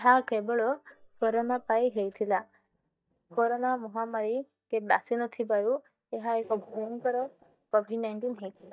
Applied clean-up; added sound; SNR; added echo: neural mask model DeepFilterNet 3.